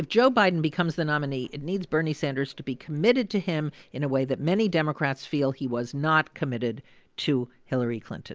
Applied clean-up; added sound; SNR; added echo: none; none; none; none.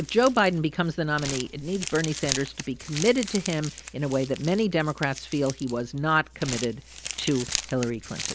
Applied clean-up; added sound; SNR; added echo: none; Crumpling, crinkling; 10 dB; none.